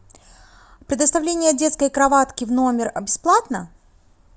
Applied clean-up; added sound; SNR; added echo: none; none; none; none.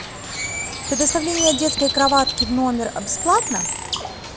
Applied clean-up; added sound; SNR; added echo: none; Bird; 4 dB; none.